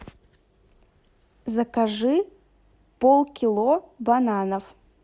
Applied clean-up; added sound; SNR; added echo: none; none; none; none.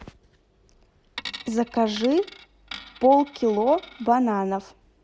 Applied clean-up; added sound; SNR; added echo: none; Coin (dropping); 17 dB; none.